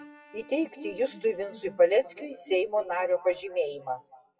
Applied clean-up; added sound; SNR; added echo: classical method WPE with log-MMSE.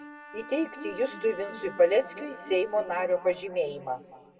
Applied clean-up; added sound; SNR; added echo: none; Bowed string instrument; 17 dB; reverberation time 1.8 s.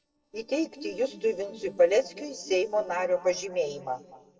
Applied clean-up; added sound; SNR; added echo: neural separator model SepFormer DNS4.